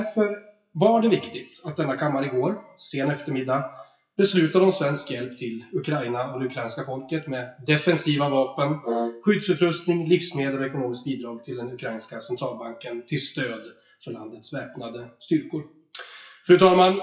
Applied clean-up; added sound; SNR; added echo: classical method WPE with log-MMSE.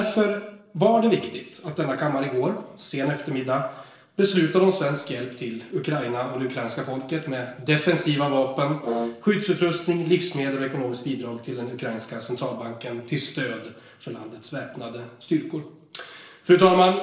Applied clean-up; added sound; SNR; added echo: neural separator model SepFormer DNS4.